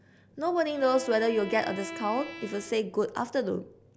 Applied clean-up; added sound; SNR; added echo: none; Bowed string instrument; 14 dB; none.